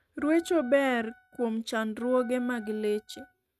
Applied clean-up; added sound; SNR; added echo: neural mask model RNNoise.